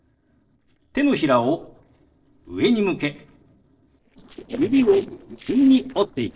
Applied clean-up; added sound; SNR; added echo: neural separator model SepFormer DNS4.